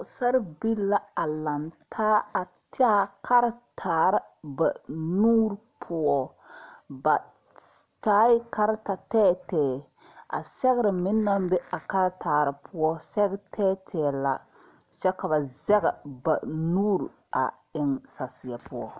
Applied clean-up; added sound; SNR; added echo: none; none; none; none.